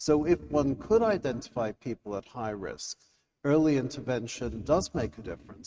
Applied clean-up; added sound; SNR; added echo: neural mask model RNNoise.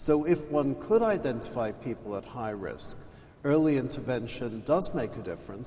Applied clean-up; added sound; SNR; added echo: none; none; none; none.